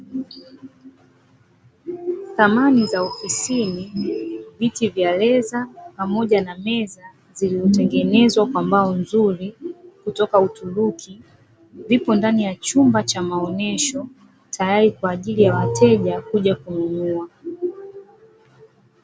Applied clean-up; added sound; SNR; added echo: none; none; none; none.